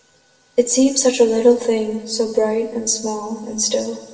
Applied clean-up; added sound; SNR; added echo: none; none; none; reverberation time 1.4 s.